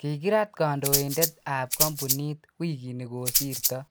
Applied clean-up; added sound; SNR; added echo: none; Rattle (instrument); -1 dB; none.